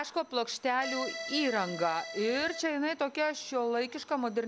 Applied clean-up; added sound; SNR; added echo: none; Accordion; 8 dB; none.